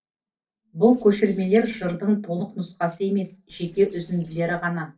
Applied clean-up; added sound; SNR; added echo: neural separator model SepFormer DNS4.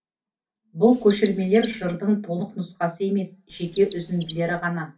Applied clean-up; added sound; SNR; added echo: none; Chirp, tweet; 11 dB; reverberation time 0.3 s.